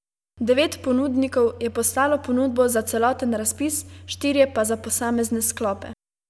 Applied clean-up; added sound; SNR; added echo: none; none; none; none.